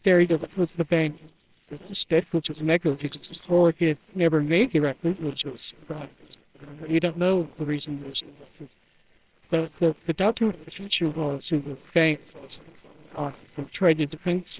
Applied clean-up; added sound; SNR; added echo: neural separator model SepFormer WHAMR!.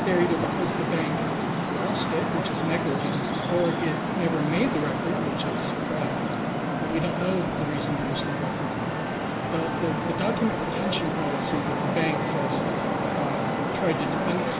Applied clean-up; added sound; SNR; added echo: none; Traffic noise, roadway noise; -3 dB; reverberation time 0.9 s.